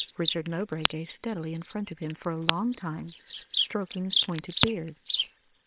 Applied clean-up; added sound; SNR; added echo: neural separator model SepFormer WHAM!.